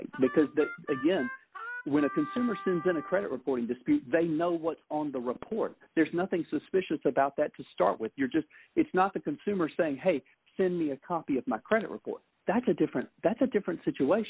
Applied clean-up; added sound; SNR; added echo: none; Harmonica; 13 dB; none.